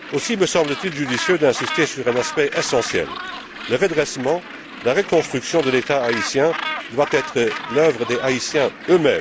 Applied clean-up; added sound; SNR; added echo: none; Gull, seagull; 10 dB; none.